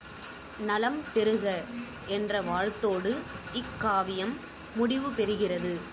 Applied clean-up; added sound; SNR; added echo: none; none; none; none.